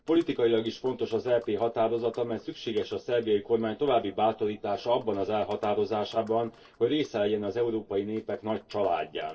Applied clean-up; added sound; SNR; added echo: neural separator model SepFormer DNS4.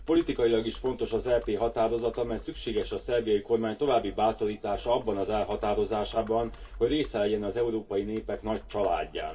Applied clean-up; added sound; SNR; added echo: none; Computer keyboard; 17 dB; reverberation time 0.1 s.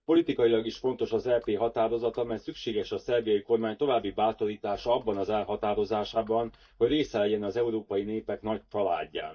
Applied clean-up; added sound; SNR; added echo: neural mask model DeepFilterNet 3.